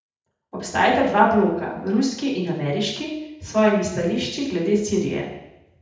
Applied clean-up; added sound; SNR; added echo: none; none; none; reverberation time 0.8 s.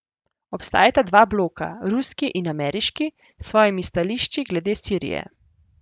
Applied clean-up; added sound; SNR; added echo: none; none; none; none.